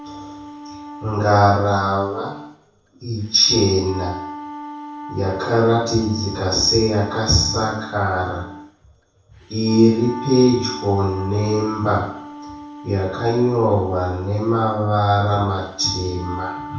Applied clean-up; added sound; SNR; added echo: none; Wind instrument, woodwind instrument; 15 dB; reverberation time 0.7 s.